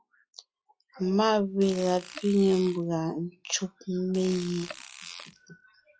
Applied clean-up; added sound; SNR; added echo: classical method log-MMSE.